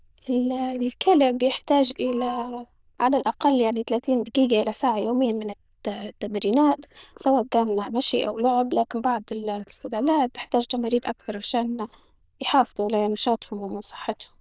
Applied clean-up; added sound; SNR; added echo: neural diffusion model UNIVERSE++.